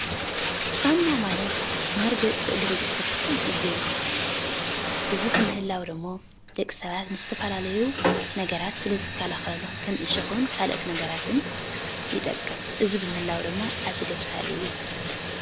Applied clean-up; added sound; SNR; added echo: none; Bathtub (filling or washing); 0 dB; none.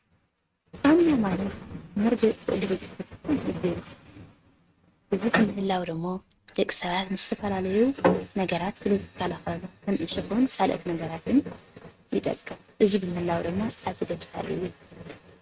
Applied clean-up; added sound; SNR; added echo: neural mask model RNNoise.